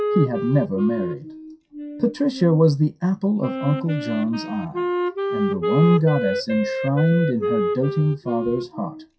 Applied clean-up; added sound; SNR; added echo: classical method WPE with log-MMSE.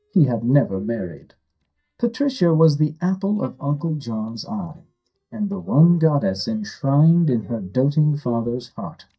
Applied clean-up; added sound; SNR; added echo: neural mask model DeepFilterNet 3.